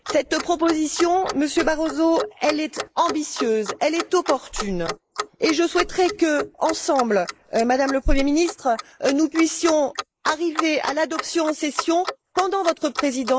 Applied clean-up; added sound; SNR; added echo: neural mask model Resemble Enhance denoiser.